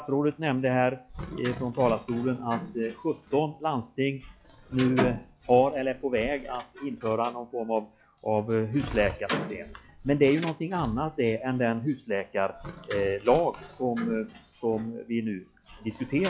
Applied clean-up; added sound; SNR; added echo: classical method log-MMSE.